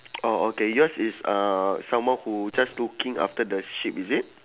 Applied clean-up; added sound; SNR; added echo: none; none; none; none.